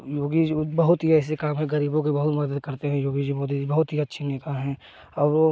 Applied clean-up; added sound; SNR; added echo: none; none; none; none.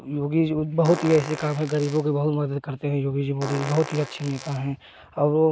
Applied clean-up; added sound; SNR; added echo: none; Fart; 13 dB; none.